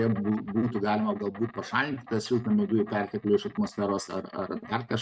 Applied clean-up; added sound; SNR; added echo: neural mask model RNNoise.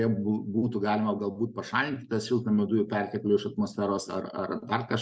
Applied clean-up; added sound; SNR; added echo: none; none; none; none.